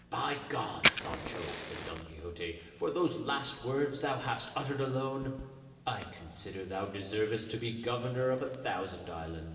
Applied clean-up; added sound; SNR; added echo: none; Fire; 1 dB; reverberation time 1.3 s.